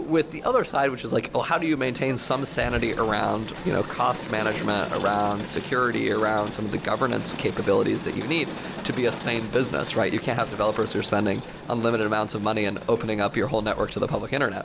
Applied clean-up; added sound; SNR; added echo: none; Crowd; 12 dB; none.